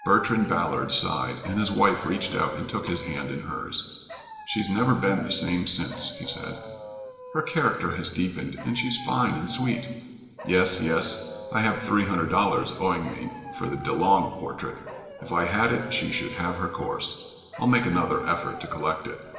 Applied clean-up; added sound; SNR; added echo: none; Dog; 15 dB; reverberation time 2.1 s.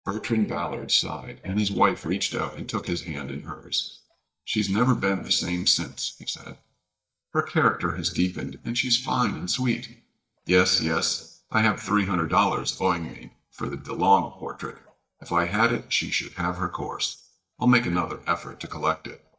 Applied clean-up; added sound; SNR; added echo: neural mask model DeepFilterNet 3.